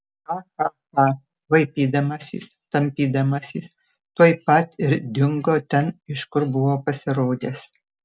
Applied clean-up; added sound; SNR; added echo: none; none; none; none.